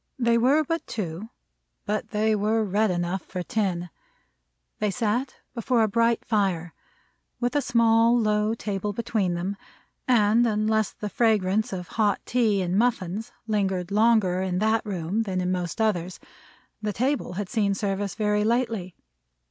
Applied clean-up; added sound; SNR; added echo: none; none; none; none.